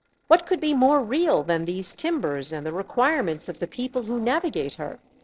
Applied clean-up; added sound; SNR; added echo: neural separator model SepFormer DNS4.